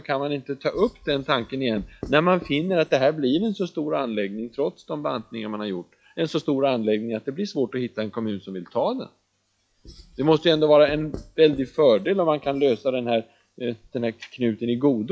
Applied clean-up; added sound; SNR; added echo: classical method log-MMSE.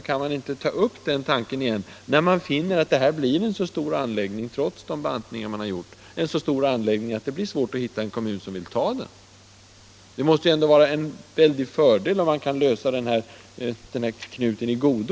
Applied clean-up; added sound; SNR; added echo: none; none; none; none.